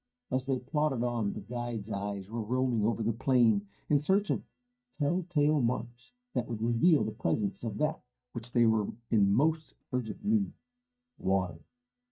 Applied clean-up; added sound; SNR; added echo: neural mask model DeepFilterNet 3.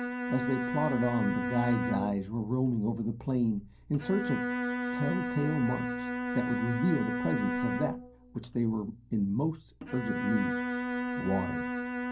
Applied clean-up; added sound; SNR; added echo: none; Bowed string instrument; 3 dB; reverberation time 0.3 s.